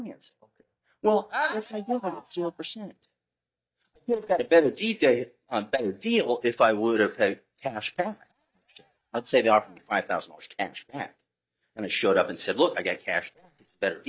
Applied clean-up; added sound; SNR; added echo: neural mask model DeepFilterNet 3.